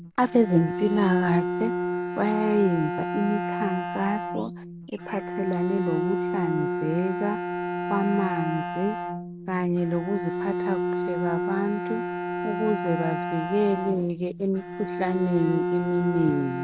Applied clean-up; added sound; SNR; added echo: none; Bowed string instrument; 3 dB; none.